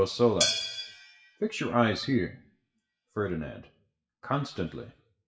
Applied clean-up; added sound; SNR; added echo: classical method WPE with log-MMSE.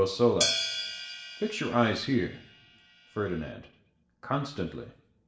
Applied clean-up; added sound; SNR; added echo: none; Hi-hat; 4 dB; reverberation time 0.6 s.